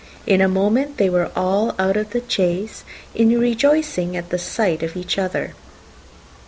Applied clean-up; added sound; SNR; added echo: none; none; none; none.